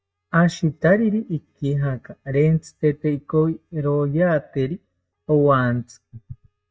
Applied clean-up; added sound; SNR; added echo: neural mask model DeepFilterNet 3.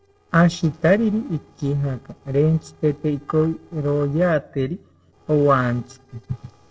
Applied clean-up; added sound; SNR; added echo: neural separator model SepFormer DNS4.